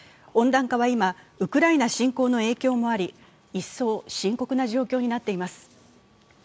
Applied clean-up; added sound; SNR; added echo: none; none; none; none.